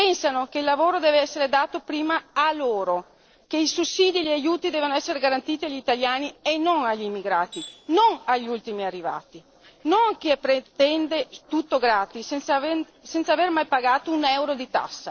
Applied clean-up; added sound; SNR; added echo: neural separator model SepFormer DNS4.